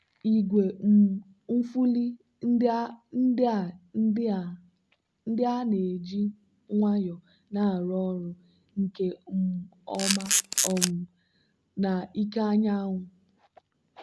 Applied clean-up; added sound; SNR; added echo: none; Camera; -1 dB; none.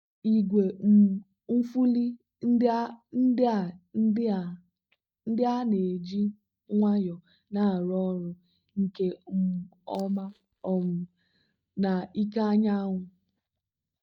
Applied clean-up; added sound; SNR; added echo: neural mask model DeepFilterNet 3.